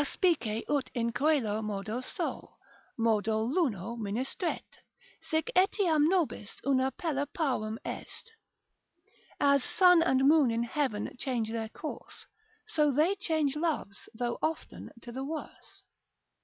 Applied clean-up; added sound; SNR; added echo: none; none; none; none.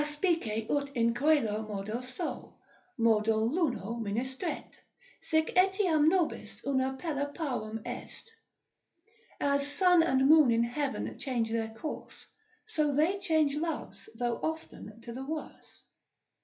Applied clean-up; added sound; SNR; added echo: none; none; none; reverberation time 0.3 s.